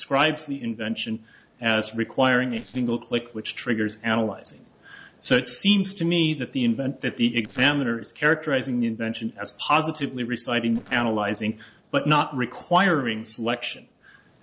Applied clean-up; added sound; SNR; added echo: neural separator model SepFormer DNS4.